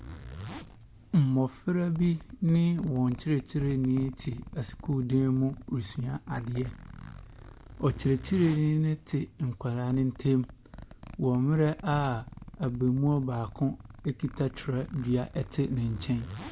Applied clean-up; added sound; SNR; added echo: none; Zipper (clothing); 17 dB; none.